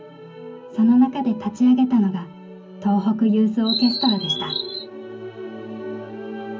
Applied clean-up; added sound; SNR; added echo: none; Chirp, tweet; 5 dB; reverberation time 0.3 s.